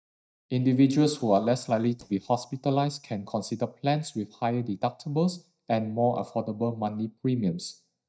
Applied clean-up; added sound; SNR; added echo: neural mask model DeepFilterNet 3.